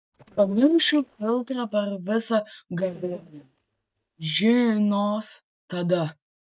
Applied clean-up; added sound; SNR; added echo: neural mask model DeepFilterNet 3.